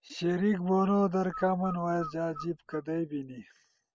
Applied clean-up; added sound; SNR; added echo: none; Bird; 15 dB; none.